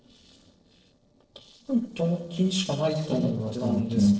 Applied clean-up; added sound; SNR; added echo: neural separator model SepFormer DNS4.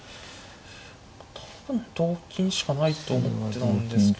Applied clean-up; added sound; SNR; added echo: none; none; none; none.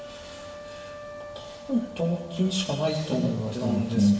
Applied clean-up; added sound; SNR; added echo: none; Trumpet; 16 dB; reverberation time 1.2 s.